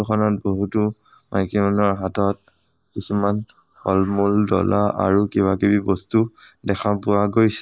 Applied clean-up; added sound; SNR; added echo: neural mask model Resemble Enhance denoiser.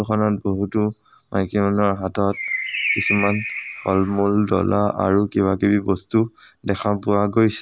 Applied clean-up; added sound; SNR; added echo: none; Bird; 5 dB; none.